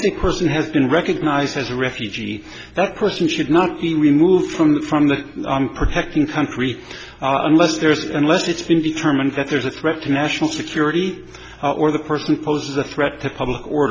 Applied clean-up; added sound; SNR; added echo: none; none; none; none.